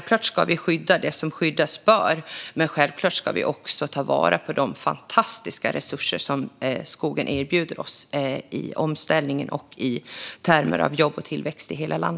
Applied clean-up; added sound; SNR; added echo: none; none; none; none.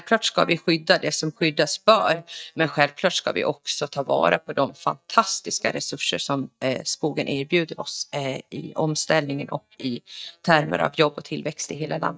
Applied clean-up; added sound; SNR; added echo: neural mask model DeepFilterNet 3.